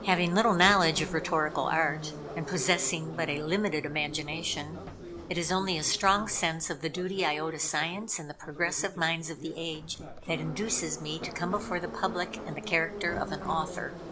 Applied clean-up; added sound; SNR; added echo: none; Subway, metro, underground; 11 dB; none.